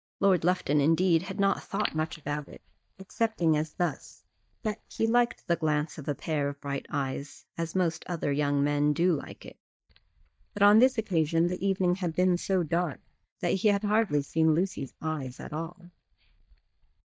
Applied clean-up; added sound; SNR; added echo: neural mask model DeepFilterNet 3.